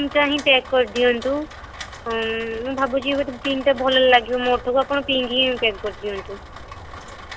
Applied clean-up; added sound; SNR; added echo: none; Rain; 16 dB; none.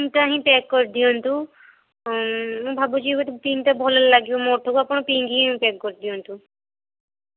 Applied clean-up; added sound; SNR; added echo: none; none; none; none.